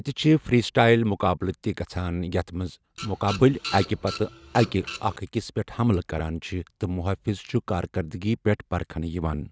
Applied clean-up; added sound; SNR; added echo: none; Printer; 12 dB; none.